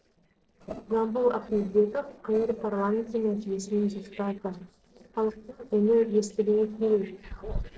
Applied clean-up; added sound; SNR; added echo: neural separator model SepFormer DNS4.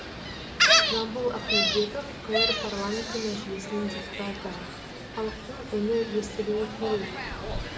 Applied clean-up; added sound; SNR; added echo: none; Gull, seagull; -2 dB; reverberation time 0.9 s.